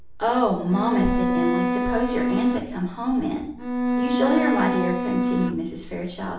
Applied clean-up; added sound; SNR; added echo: none; Bowed string instrument; -1 dB; reverberation time 0.5 s.